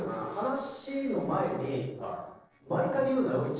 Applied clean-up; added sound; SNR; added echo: neural separator model SepFormer DNS4.